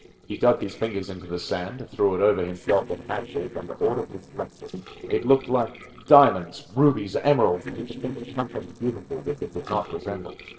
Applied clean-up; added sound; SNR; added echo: neural separator model SepFormer DNS4.